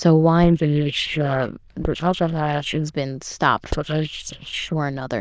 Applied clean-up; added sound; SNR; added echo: neural diffusion model UNIVERSE++.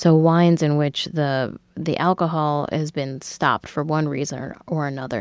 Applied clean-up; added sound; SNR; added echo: none; none; none; none.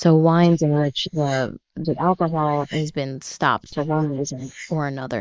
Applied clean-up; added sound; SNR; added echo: neural mask model Resemble Enhance denoiser.